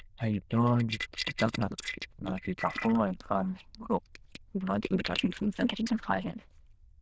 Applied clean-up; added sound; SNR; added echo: neural diffusion model UNIVERSE++.